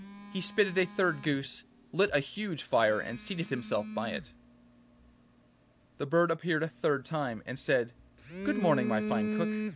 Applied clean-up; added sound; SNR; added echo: none; Telephone; 8 dB; none.